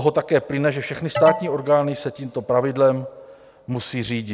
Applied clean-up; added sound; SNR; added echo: none; Alarm; 7 dB; none.